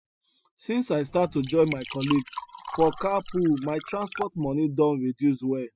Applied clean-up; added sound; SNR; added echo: classical method spectral subtraction.